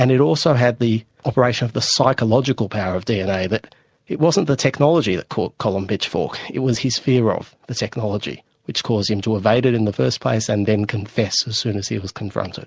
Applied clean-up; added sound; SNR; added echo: none; none; none; none.